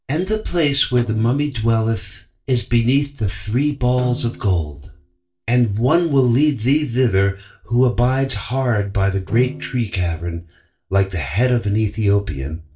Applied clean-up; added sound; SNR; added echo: neural separator model SepFormer DNS4.